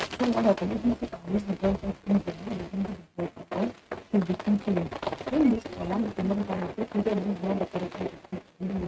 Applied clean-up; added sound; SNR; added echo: neural mask model RNNoise.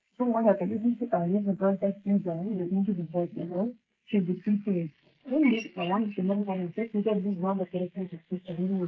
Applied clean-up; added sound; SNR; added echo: neural mask model Resemble Enhance denoiser.